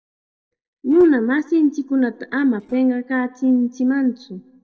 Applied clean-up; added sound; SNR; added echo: neural separator model SepFormer DNS4.